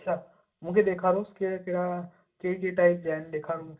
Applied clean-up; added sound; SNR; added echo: none; none; none; reverberation time 0.2 s.